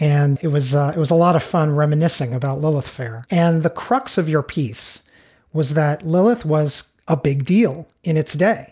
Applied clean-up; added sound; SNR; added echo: none; none; none; none.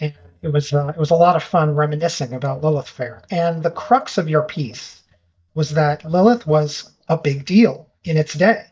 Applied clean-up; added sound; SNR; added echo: neural mask model DeepFilterNet 3.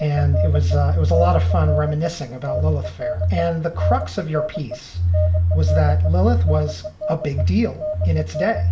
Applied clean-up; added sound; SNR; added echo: none; Telephone; -3 dB; reverberation time 0.5 s.